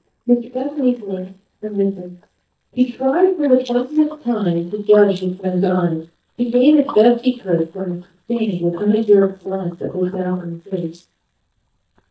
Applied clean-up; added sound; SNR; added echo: neural mask model DeepFilterNet 3.